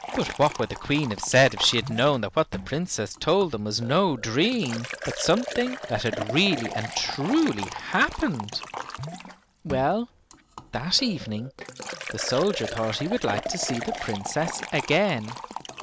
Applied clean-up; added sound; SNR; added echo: none; Liquid; 10 dB; none.